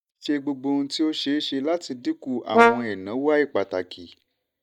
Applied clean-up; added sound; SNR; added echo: neural mask model DeepFilterNet 3.